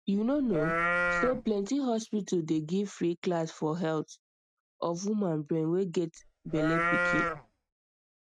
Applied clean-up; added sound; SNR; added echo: neural mask model RNNoise.